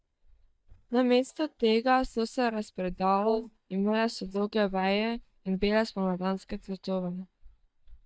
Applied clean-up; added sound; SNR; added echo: neural mask model DeepFilterNet 3.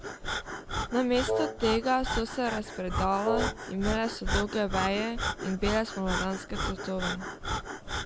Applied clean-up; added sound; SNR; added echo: none; Breathing + Wind instrument, woodwind instrument; 2 dB; none.